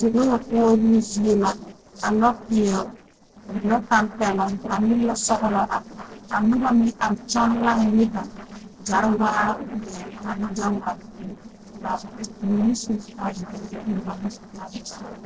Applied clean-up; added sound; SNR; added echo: neural separator model SepFormer DNS4.